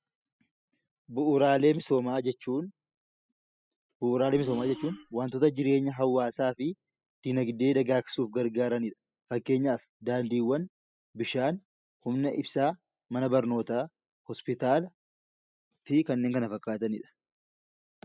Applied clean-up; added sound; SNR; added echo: classical method spectral subtraction.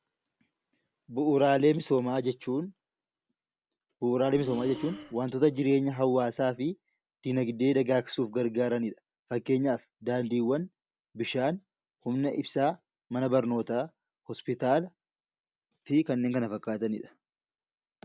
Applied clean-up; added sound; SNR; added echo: none; Breathing; 14 dB; none.